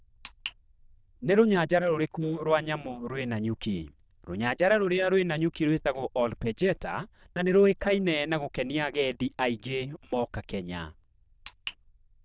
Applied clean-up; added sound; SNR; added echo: neural diffusion model UNIVERSE++.